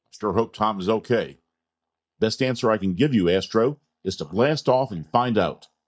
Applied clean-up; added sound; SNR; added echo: neural mask model DeepFilterNet 3.